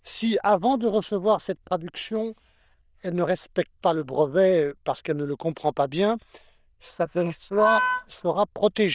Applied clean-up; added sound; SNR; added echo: neural diffusion model UNIVERSE++.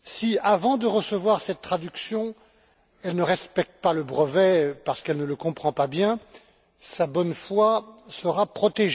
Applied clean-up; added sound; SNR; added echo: none; none; none; none.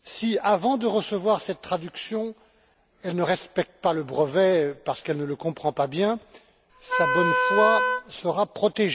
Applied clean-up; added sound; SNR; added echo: none; Wind instrument, woodwind instrument; -2 dB; none.